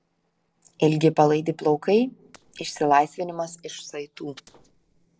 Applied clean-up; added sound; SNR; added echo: neural separator model SepFormer DNS4.